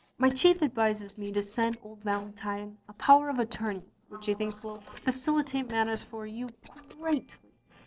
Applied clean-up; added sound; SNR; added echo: neural separator model SepFormer DNS4.